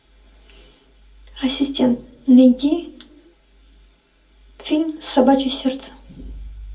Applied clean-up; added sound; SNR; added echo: none; none; none; reverberation time 0.2 s.